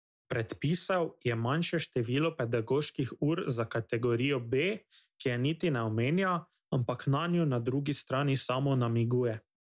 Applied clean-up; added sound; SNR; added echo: none; none; none; none.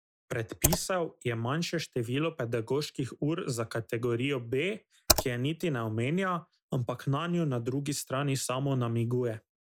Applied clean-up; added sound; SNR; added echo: neural mask model Resemble Enhance denoiser.